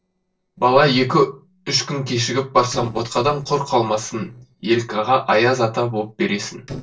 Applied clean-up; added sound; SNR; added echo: neural separator model SepFormer DNS4.